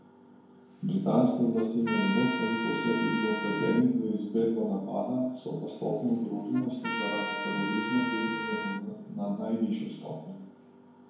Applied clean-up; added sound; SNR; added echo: none; Trumpet; 7 dB; reverberation time 0.9 s.